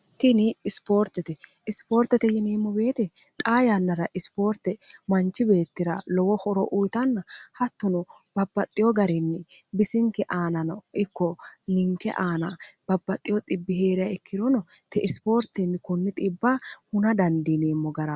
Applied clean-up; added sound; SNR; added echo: none; none; none; none.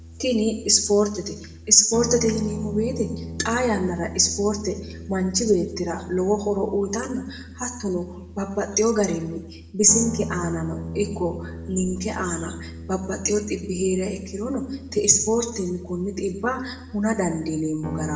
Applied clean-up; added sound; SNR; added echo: none; Guitar; 12 dB; reverberation time 0.7 s.